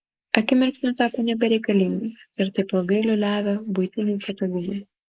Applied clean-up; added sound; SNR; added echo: neural mask model Resemble Enhance denoiser.